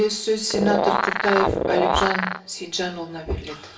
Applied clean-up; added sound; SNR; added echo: none; Animal; -2 dB; reverberation time 0.3 s.